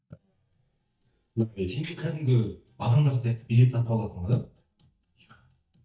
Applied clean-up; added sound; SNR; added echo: neural mask model DeepFilterNet 3.